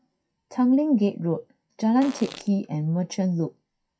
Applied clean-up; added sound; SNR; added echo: classical method WPE with log-MMSE.